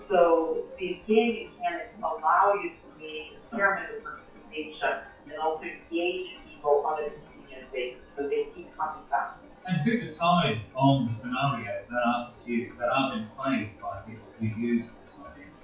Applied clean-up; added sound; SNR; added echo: classical method WPE with log-MMSE.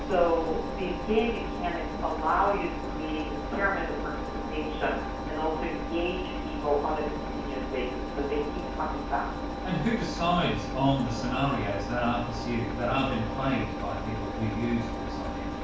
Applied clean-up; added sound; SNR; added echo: none; Engine; 3 dB; reverberation time 0.5 s.